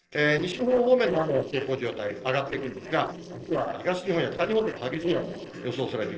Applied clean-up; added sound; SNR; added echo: neural separator model SepFormer DNS4.